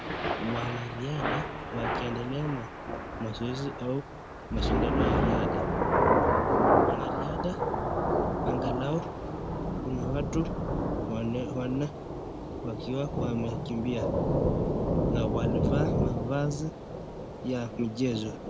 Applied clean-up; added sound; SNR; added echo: none; Thunder / Rain; -5 dB; none.